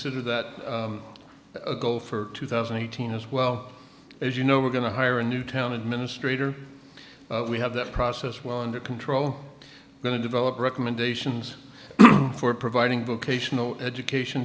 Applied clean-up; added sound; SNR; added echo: none; none; none; none.